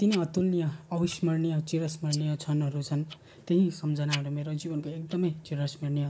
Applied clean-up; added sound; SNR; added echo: neural mask model Resemble Enhance denoiser.